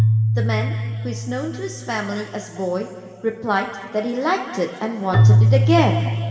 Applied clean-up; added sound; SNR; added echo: none; Keyboard (musical); -3 dB; reverberation time 2.3 s.